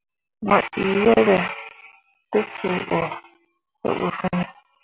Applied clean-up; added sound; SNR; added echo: none; none; none; none.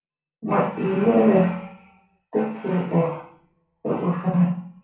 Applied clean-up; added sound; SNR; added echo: none; none; none; reverberation time 0.6 s.